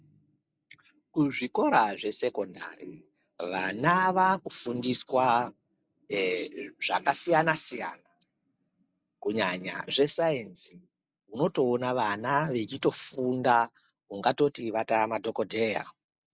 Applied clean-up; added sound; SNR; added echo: none; none; none; none.